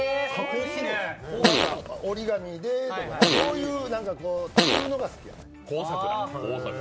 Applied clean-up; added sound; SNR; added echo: none; Fart; -3 dB; none.